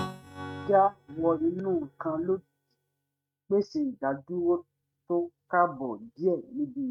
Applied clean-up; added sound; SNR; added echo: neural mask model RNNoise.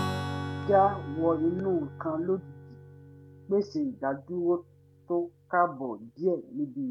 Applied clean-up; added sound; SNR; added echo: none; Strum; 10 dB; none.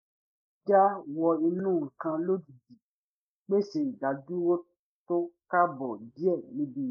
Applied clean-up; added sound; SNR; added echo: neural mask model Resemble Enhance denoiser.